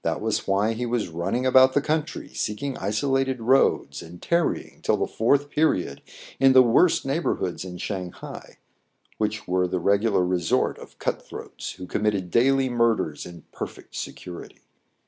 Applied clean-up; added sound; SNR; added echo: none; none; none; none.